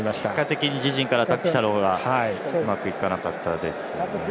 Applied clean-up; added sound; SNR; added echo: none; none; none; none.